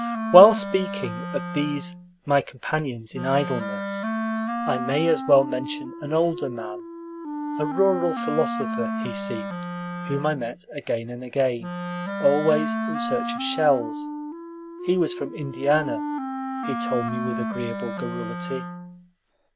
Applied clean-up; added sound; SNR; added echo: none; Wind instrument, woodwind instrument; 6 dB; none.